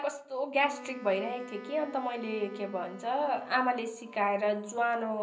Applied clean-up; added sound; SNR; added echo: none; Wind instrument, woodwind instrument; 17 dB; reverberation time 0.5 s.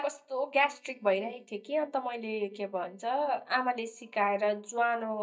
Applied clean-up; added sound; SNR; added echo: neural mask model DeepFilterNet 3.